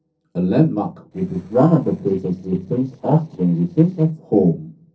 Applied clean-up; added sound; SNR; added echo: neural separator model SepFormer DNS4.